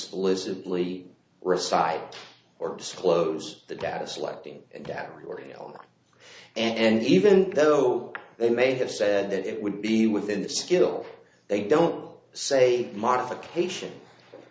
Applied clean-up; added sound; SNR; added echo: none; none; none; none.